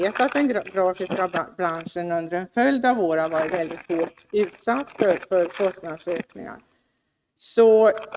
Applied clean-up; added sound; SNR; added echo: neural mask model RNNoise.